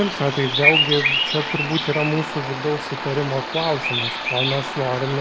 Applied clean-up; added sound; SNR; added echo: none; Bird vocalization, bird call, bird song; 0 dB; none.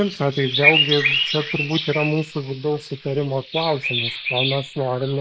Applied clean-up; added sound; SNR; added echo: neural mask model Resemble Enhance denoiser.